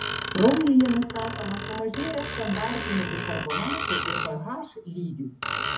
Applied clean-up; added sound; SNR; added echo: none; Screech; 4 dB; reverberation time 0.3 s.